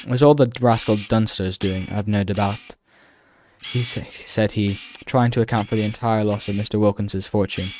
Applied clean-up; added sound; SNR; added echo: neural mask model RNNoise.